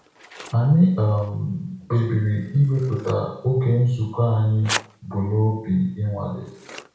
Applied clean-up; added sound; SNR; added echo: none; Scissors; 17 dB; reverberation time 0.6 s.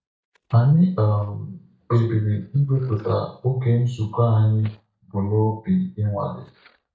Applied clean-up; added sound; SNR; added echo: neural mask model DeepFilterNet 3.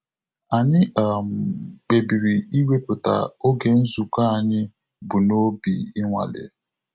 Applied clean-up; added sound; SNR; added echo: none; none; none; none.